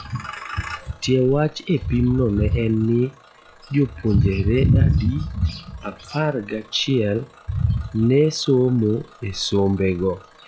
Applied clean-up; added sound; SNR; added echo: classical method log-MMSE.